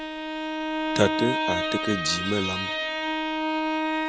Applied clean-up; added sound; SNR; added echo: none; Bowed string instrument; -3 dB; none.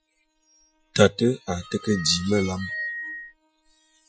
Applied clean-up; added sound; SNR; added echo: classical method Wiener filter.